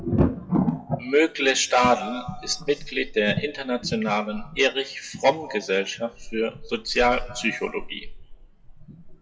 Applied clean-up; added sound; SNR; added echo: classical method WPE with log-MMSE.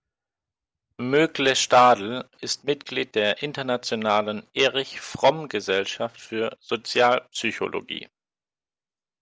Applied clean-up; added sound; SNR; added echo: none; none; none; none.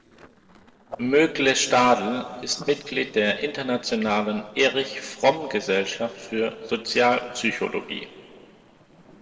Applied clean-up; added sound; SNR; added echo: neural separator model SepFormer DNS4.